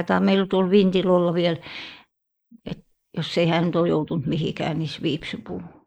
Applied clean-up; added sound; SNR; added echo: neural mask model Resemble Enhance denoiser.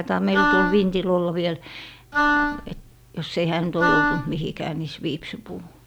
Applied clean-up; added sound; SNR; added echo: none; Wind instrument, woodwind instrument; -2 dB; none.